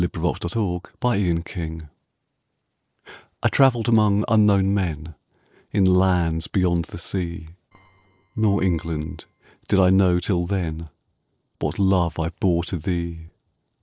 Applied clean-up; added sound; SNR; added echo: neural separator model SepFormer DNS4.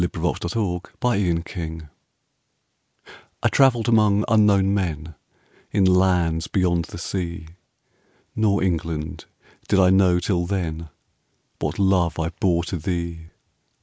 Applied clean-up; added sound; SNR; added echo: none; none; none; none.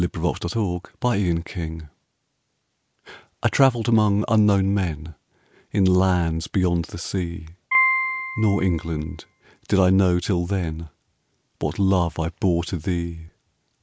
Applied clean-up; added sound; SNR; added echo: none; Piano; 3 dB; none.